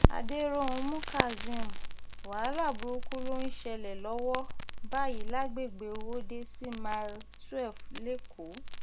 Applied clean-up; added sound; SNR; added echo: none; Crackle; -4 dB; none.